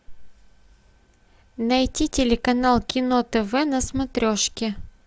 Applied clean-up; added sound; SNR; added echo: none; none; none; none.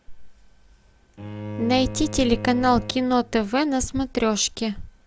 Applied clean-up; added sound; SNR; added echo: none; Bowed string instrument; 12 dB; none.